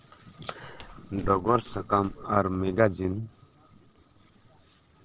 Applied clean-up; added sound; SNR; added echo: neural separator model SepFormer DNS4.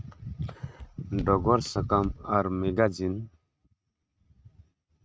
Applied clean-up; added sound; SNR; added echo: neural mask model RNNoise.